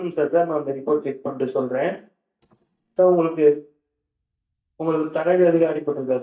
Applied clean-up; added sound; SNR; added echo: neural mask model DeepFilterNet 3.